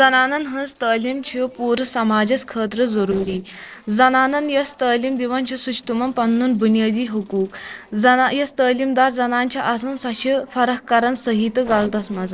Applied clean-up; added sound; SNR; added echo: neural separator model SepFormer DNS4.